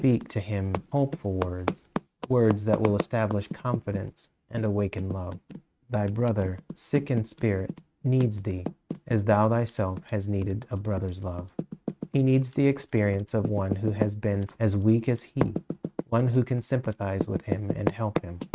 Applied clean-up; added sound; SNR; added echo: neural mask model RNNoise.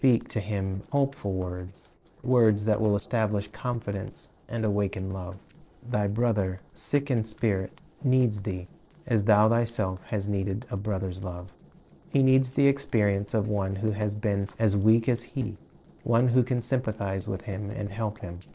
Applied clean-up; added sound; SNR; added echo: neural separator model SepFormer DNS4.